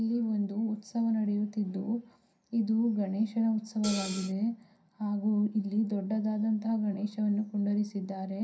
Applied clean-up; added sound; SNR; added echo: none; Hi-hat; 8 dB; reverberation time 0.3 s.